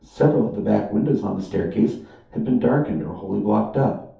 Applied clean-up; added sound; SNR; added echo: none; none; none; reverberation time 0.5 s.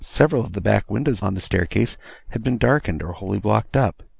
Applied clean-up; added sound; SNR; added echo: none; none; none; none.